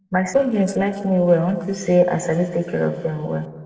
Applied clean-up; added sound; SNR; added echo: neural separator model SepFormer DNS4.